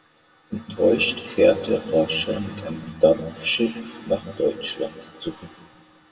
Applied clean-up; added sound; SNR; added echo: none; none; none; reverberation time 0.9 s.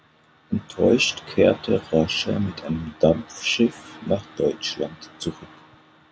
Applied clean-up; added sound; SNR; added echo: none; none; none; none.